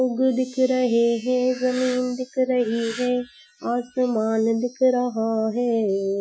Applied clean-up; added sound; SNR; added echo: classical method Wiener filter.